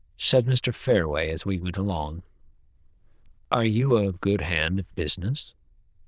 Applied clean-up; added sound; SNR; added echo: neural diffusion model UNIVERSE++.